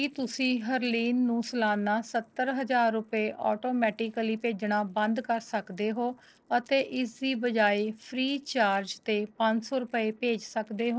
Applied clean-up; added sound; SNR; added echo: neural separator model SepFormer DNS4.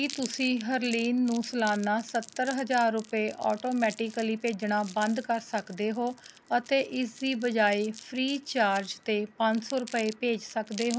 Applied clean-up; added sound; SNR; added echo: none; Crumpling, crinkling; 19 dB; none.